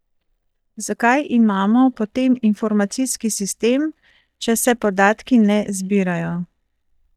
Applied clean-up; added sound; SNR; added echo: neural mask model DeepFilterNet 3.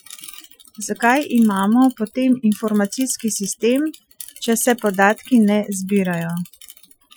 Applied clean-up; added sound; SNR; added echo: classical method Wiener filter.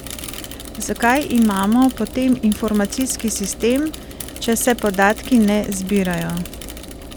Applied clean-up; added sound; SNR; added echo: none; Engine + Mechanisms / Bicycle; 13 dB; none.